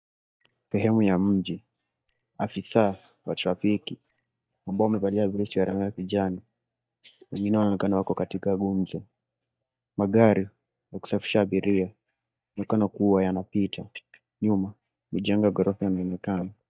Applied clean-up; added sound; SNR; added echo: neural mask model DeepFilterNet 3.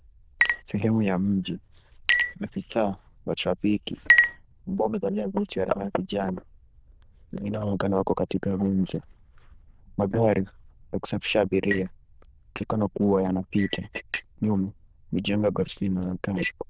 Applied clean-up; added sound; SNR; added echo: neural diffusion model UNIVERSE++.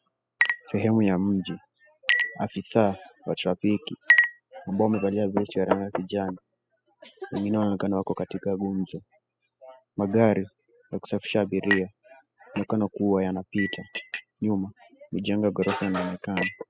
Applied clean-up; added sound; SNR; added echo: classical method spectral subtraction.